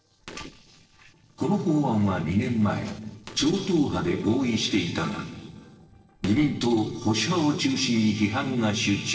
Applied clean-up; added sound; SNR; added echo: neural separator model SepFormer DNS4.